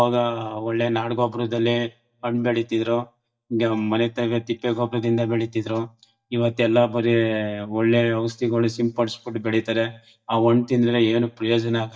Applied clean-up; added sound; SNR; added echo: neural mask model DeepFilterNet 3.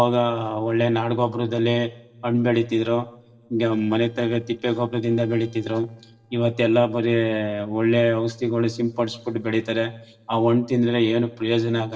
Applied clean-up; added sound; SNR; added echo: neural separator model SepFormer DNS4.